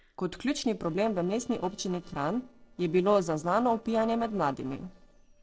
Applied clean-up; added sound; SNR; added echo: neural separator model SepFormer DNS4.